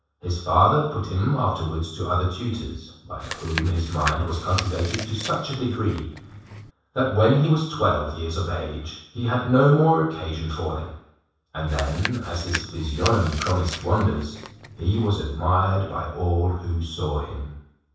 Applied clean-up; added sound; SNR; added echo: none; Chewing, mastication; 11 dB; reverberation time 0.7 s.